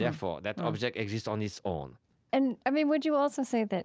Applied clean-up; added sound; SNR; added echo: none; none; none; none.